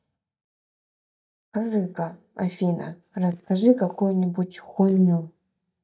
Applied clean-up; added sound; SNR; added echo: neural mask model DeepFilterNet 3.